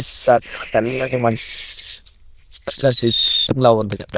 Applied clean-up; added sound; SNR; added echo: neural diffusion model UNIVERSE++.